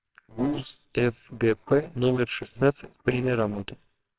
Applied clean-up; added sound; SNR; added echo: neural separator model SepFormer WHAMR!.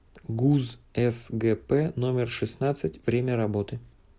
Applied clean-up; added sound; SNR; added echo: none; none; none; none.